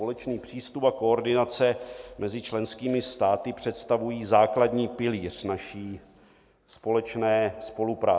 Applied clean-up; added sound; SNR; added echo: none; none; none; none.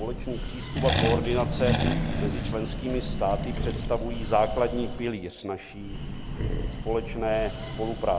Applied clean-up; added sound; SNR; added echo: none; Accelerating, revving, vroom + Breathing; 0 dB; none.